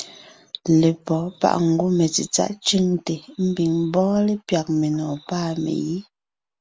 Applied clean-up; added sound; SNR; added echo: none; none; none; none.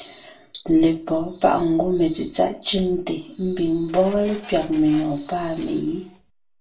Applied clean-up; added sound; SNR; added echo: none; Printer; 19 dB; reverberation time 0.3 s.